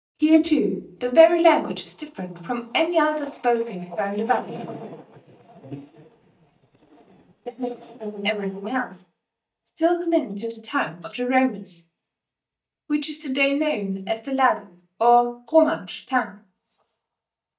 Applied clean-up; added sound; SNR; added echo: neural mask model DeepFilterNet 3.